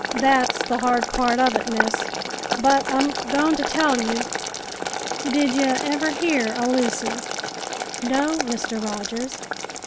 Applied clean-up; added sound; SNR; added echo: none; Boiling; 4 dB; none.